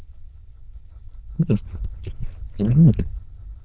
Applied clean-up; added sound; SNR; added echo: neural diffusion model UNIVERSE++.